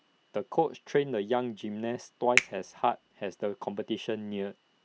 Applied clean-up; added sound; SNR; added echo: none; Finger snapping; 4 dB; none.